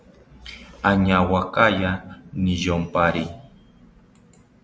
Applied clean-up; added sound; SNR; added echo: none; none; none; none.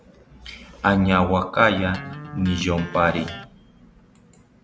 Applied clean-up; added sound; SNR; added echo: none; Electric guitar; 17 dB; none.